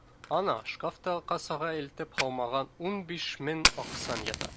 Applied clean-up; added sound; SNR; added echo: none; Fire; 2 dB; none.